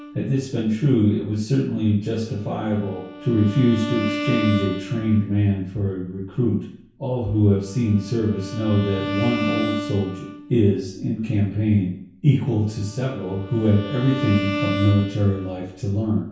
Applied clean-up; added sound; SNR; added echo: none; Bowed string instrument; 10 dB; reverberation time 0.6 s.